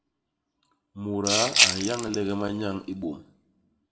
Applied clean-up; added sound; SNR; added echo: none; Rattle (instrument); -5 dB; reverberation time 0.5 s.